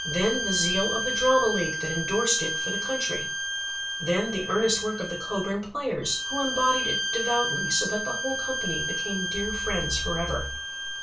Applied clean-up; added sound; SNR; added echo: none; Bowed string instrument; 2 dB; reverberation time 0.3 s.